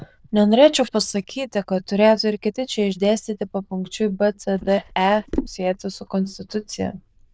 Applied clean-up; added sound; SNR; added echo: neural diffusion model UNIVERSE++.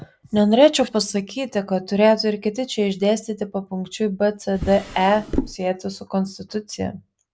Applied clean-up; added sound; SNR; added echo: none; Drawer open or close; 7 dB; none.